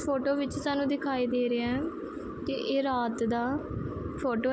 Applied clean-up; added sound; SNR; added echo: none; none; none; none.